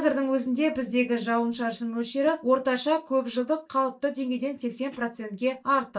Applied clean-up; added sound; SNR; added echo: neural mask model DeepFilterNet 3.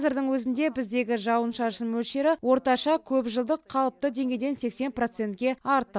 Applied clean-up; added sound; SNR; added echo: none; none; none; none.